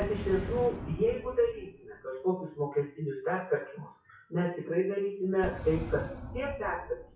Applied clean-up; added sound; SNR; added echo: classical method WPE with log-MMSE.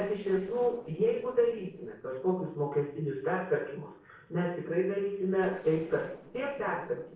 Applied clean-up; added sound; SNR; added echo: neural separator model SepFormer DNS4.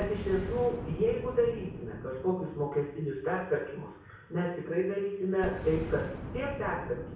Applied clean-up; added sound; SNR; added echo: none; Boom; 10 dB; reverberation time 0.6 s.